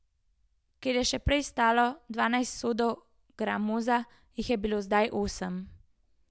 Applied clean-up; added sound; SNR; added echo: none; none; none; none.